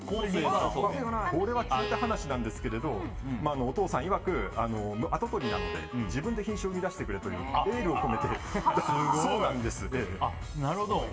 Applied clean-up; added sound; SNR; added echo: none; Bowed string instrument; 11 dB; reverberation time 0.8 s.